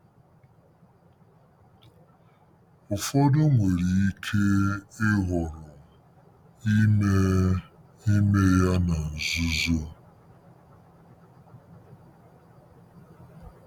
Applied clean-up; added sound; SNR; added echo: none; none; none; none.